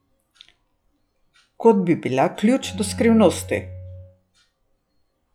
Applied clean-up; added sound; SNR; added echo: classical method log-MMSE.